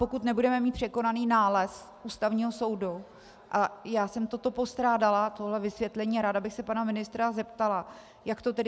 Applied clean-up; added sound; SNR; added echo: none; none; none; none.